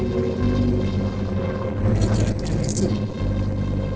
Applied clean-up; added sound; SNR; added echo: neural separator model SepFormer DNS4.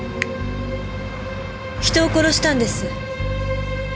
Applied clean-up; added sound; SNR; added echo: none; Finger snapping; 17 dB; none.